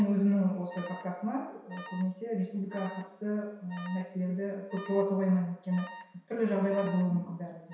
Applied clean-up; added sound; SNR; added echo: none; Alarm; 19 dB; reverberation time 0.7 s.